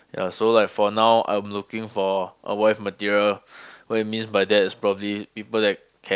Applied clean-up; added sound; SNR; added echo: none; none; none; none.